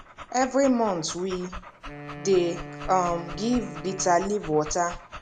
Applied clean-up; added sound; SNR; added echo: none; Dog + Wind instrument, woodwind instrument; 13 dB; none.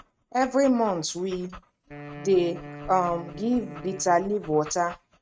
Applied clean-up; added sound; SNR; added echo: neural mask model RNNoise.